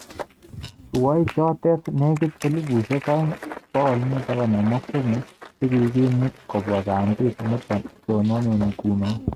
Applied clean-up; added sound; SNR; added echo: neural mask model RNNoise.